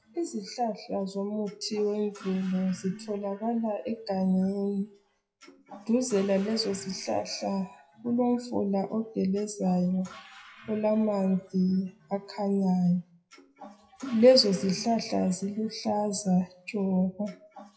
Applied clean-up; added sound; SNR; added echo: classical method WPE with log-MMSE.